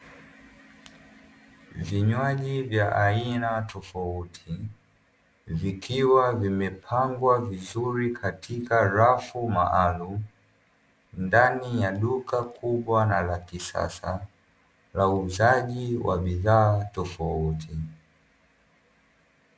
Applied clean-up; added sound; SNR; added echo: none; none; none; none.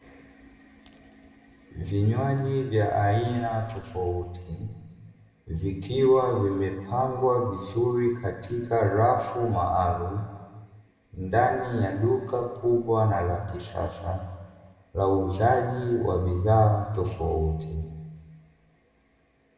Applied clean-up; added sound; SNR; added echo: none; none; none; reverberation time 1.4 s.